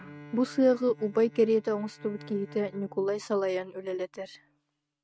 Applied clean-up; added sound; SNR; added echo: neural mask model RNNoise.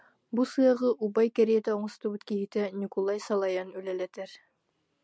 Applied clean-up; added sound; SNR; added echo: none; none; none; none.